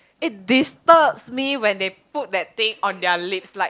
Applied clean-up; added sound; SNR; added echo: none; none; none; none.